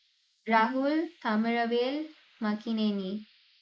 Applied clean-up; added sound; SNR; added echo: neural mask model Resemble Enhance denoiser.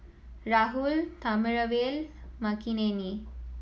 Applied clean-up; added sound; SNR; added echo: none; none; none; none.